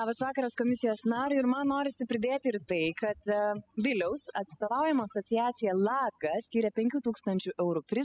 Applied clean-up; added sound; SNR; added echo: classical method spectral subtraction.